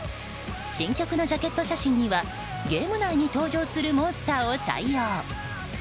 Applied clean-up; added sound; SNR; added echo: none; none; none; none.